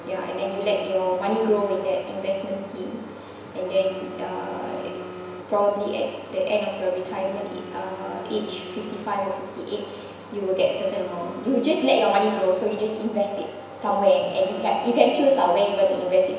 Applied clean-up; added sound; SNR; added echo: none; Telephone; 16 dB; reverberation time 1.0 s.